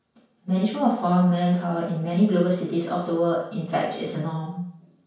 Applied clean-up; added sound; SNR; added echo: none; none; none; reverberation time 0.5 s.